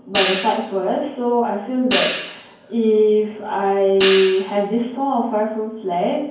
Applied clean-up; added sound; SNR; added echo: none; Hi-hat; 9 dB; reverberation time 0.9 s.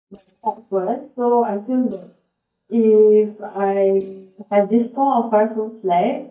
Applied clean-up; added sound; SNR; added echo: neural mask model DeepFilterNet 3.